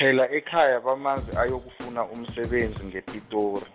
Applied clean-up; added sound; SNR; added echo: none; Snare drum / Drum kit; 12 dB; none.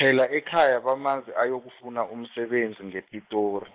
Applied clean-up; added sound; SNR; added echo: neural mask model Resemble Enhance denoiser.